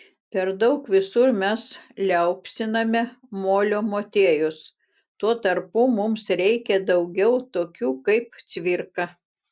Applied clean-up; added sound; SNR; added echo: none; none; none; none.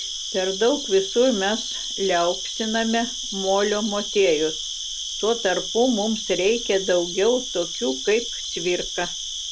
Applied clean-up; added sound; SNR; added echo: none; Cricket; 7 dB; none.